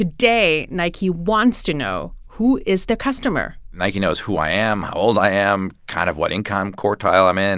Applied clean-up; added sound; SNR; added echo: none; none; none; none.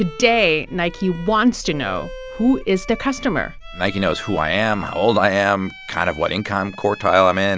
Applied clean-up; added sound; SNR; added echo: none; Bowed string instrument; 19 dB; none.